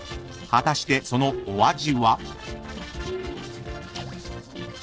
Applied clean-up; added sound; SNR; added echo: neural separator model SepFormer DNS4.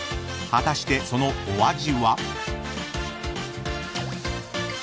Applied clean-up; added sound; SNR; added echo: none; none; none; none.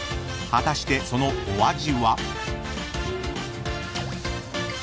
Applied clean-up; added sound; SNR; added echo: none; Engine starting / Motorcycle + Bowed string instrument; 11 dB; none.